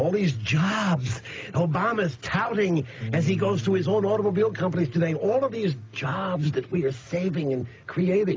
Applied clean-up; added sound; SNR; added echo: none; Bass guitar; 16 dB; none.